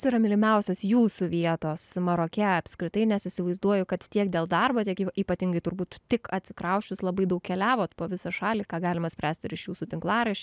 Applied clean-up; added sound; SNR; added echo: none; none; none; none.